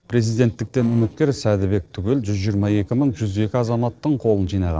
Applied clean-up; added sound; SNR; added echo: neural separator model SepFormer DNS4.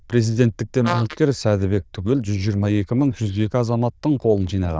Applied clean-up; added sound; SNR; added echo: neural diffusion model UNIVERSE++.